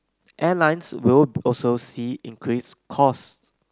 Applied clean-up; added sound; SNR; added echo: none; none; none; none.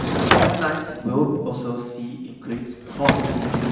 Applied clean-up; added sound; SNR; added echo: none; Sliding door / Wood; -2 dB; reverberation time 1.0 s.